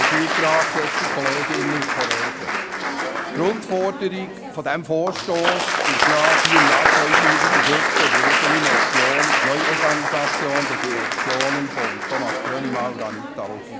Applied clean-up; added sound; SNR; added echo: none; Applause; -5 dB; none.